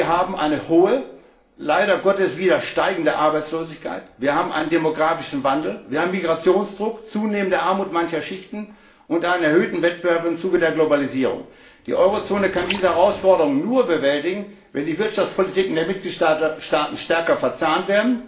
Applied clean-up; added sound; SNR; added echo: none; Liquid; 14 dB; reverberation time 0.5 s.